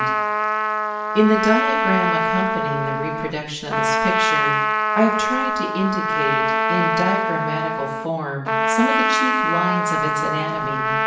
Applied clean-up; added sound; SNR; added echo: none; Trumpet; -3 dB; reverberation time 0.8 s.